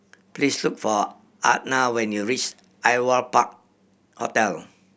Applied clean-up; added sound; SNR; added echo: none; none; none; none.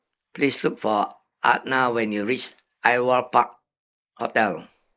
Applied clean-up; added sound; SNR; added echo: neural mask model Resemble Enhance denoiser.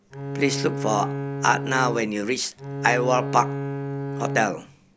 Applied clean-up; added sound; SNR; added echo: none; Bowed string instrument; 5 dB; none.